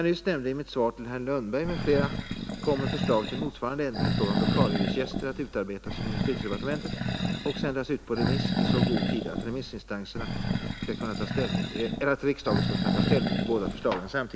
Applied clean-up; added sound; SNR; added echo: none; Animal; -1 dB; none.